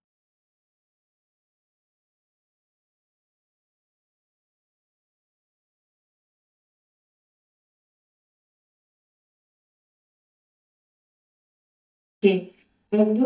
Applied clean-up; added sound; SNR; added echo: neural mask model DeepFilterNet 3.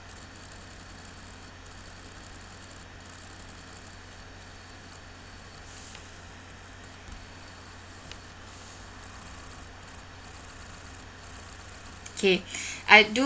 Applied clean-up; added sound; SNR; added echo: none; none; none; none.